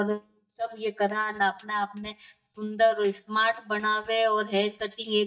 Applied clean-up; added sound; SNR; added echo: neural mask model DeepFilterNet 3.